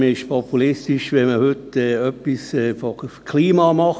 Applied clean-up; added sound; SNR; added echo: none; none; none; none.